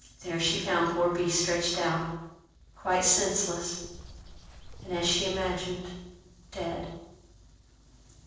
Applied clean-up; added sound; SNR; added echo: neural separator model SepFormer DNS4.